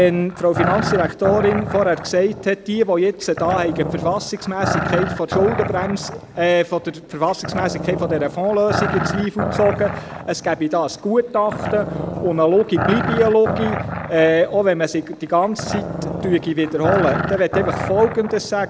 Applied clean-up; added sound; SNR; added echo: none; Growling; 6 dB; none.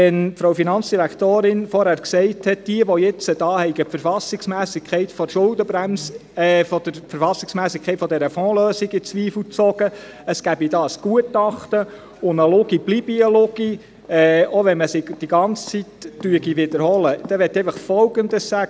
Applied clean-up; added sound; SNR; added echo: none; none; none; none.